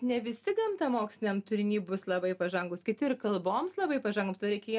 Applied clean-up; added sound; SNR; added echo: none; none; none; none.